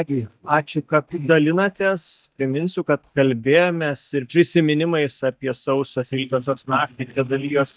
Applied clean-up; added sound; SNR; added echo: neural mask model DeepFilterNet 3.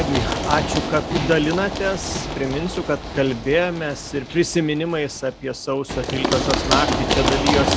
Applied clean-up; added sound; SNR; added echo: none; Run; 2 dB; none.